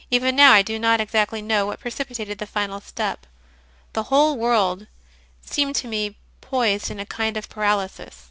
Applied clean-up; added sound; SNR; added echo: none; none; none; none.